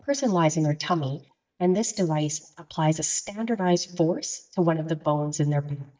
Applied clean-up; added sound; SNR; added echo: neural mask model DeepFilterNet 3.